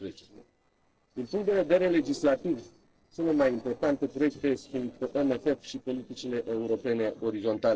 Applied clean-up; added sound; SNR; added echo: neural separator model SepFormer DNS4.